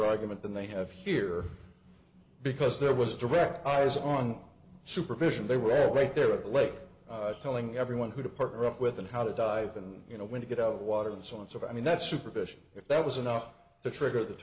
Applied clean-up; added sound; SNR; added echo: none; none; none; none.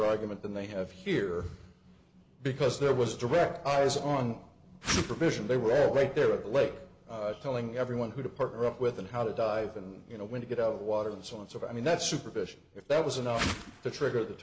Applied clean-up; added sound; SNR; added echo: none; Whoosh, swoosh, swish; 4 dB; none.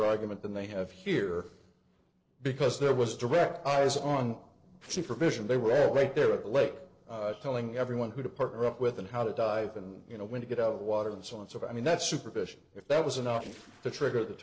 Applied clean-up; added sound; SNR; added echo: neural separator model SepFormer DNS4.